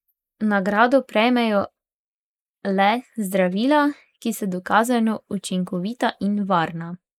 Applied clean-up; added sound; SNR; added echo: neural mask model Resemble Enhance denoiser.